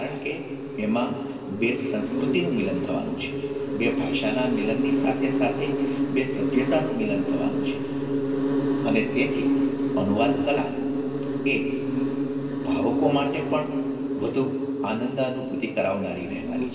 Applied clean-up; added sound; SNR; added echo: none; Insect; -2 dB; reverberation time 2.2 s.